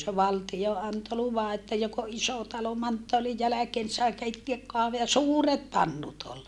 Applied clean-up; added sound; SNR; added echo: none; none; none; none.